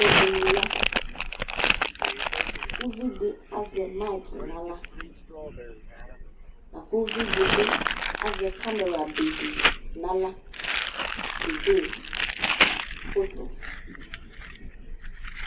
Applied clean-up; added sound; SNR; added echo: none; Crumpling, crinkling; -3 dB; reverberation time 0.3 s.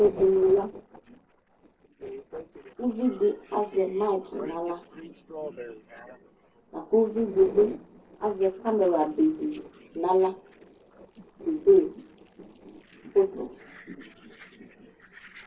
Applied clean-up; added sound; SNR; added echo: neural separator model SepFormer DNS4.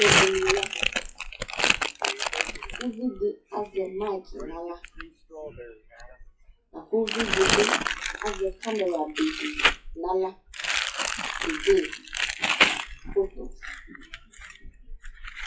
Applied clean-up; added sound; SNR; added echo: classical method WPE with log-MMSE.